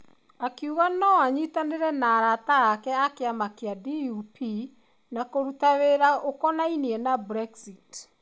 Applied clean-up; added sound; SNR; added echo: none; none; none; none.